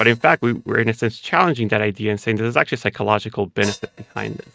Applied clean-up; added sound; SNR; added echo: neural mask model RNNoise.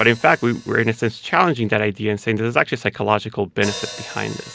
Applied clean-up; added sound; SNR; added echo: none; Hi-hat; 19 dB; none.